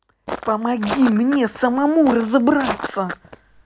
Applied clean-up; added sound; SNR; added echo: none; Walk, footsteps; 11 dB; none.